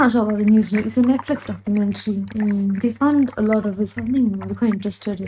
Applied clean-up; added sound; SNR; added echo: neural mask model RNNoise.